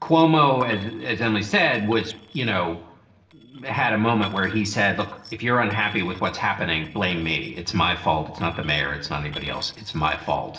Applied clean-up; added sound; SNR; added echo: neural separator model SepFormer DNS4.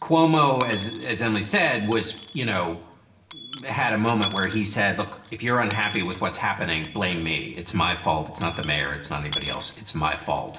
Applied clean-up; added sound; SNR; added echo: none; Coin (dropping) / Dishes, pots, and pans; 3 dB; reverberation time 1.0 s.